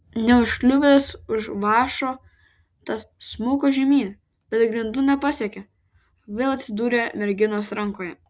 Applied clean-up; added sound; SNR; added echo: none; none; none; none.